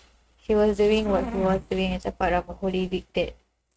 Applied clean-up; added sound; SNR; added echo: neural mask model RNNoise.